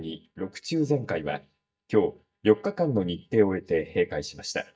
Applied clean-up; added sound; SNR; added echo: neural mask model DeepFilterNet 3.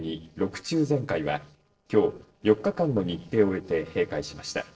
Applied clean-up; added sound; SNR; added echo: neural separator model SepFormer DNS4.